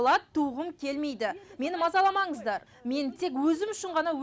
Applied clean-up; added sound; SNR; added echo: none; none; none; none.